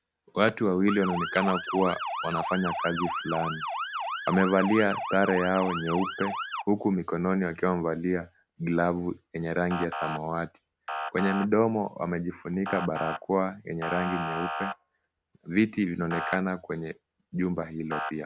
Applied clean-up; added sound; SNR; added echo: none; Motor vehicle (road) / Siren; 8 dB; none.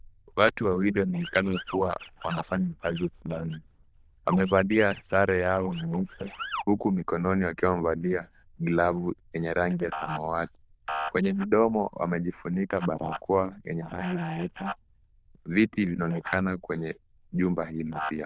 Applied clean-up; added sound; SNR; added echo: neural diffusion model UNIVERSE++.